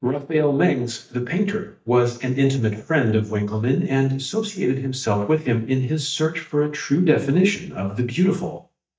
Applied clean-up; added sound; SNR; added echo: neural mask model DeepFilterNet 3.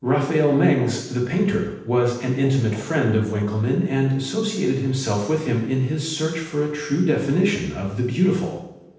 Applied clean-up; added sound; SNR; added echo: neural separator model SepFormer DNS4.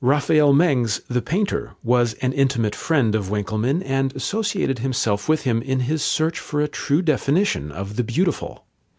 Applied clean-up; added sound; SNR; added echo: none; none; none; none.